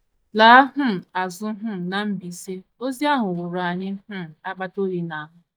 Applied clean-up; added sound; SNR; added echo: neural mask model DeepFilterNet 3.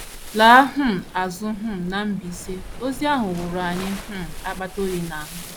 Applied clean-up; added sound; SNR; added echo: none; Waves, surf; 14 dB; none.